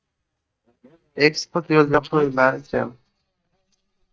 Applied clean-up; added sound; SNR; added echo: neural mask model DeepFilterNet 3.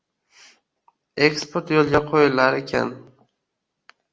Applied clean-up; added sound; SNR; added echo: none; none; none; none.